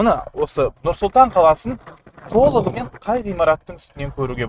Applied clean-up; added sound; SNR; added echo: neural mask model RNNoise.